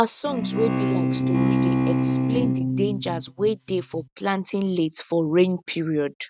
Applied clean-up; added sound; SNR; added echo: neural mask model RNNoise.